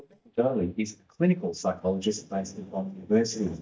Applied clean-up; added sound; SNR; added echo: neural mask model DeepFilterNet 3.